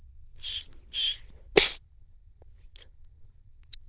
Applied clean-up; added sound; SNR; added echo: neural diffusion model UNIVERSE++.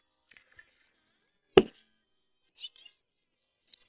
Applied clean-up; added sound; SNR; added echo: neural separator model SepFormer WHAM!.